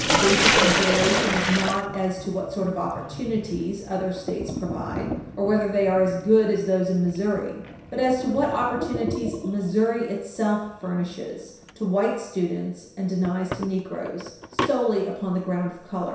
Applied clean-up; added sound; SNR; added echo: none; Sink (filling or washing); 4 dB; reverberation time 0.7 s.